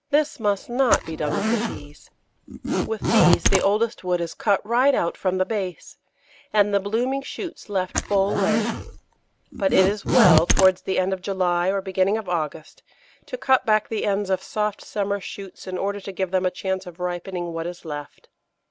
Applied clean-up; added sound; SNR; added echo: none; Zipper (clothing); 0 dB; none.